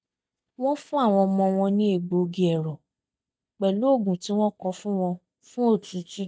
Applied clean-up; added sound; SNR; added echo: neural mask model DeepFilterNet 3.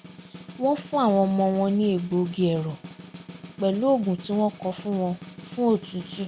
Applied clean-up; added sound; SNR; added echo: none; Snare drum; 17 dB; none.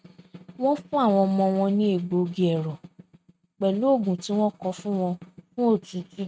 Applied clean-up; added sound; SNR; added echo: neural mask model RNNoise.